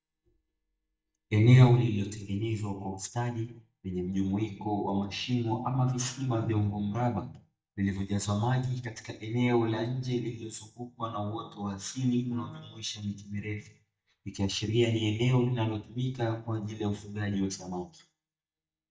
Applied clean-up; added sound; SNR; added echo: neural mask model DeepFilterNet 3.